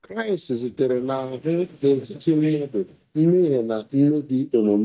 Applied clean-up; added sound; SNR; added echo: neural mask model DeepFilterNet 3.